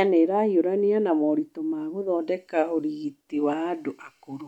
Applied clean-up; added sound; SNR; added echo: none; none; none; none.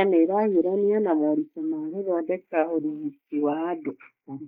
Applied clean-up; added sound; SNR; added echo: neural mask model Resemble Enhance denoiser.